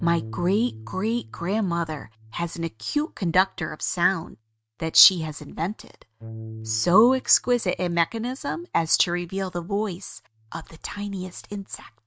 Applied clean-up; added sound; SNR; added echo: neural mask model RNNoise.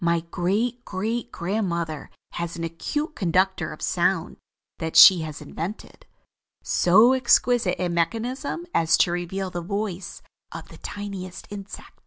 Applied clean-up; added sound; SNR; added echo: none; none; none; none.